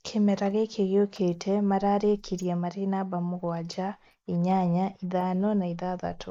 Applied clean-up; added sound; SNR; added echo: neural mask model Resemble Enhance denoiser.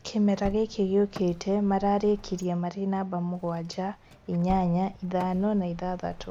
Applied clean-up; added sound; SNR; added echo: none; Car; 17 dB; none.